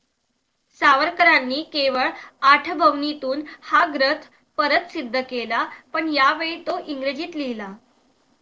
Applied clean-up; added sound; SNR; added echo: neural separator model SepFormer DNS4.